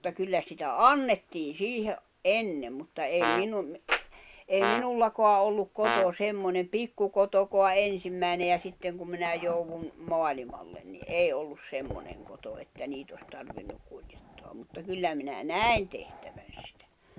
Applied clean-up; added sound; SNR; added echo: none; Brass instrument; 3 dB; none.